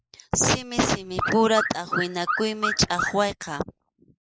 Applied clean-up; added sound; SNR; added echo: neural mask model Resemble Enhance denoiser.